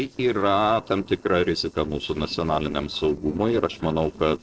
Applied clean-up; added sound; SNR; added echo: neural separator model SepFormer DNS4.